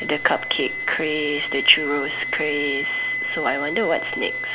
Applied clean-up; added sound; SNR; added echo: none; Wind instrument, woodwind instrument; 4 dB; none.